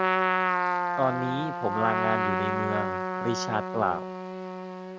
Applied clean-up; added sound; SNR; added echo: none; Trumpet; -3 dB; none.